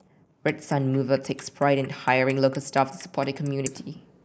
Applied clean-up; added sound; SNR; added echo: neural mask model Resemble Enhance denoiser.